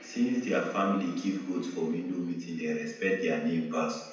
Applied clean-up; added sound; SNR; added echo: none; none; none; reverberation time 0.9 s.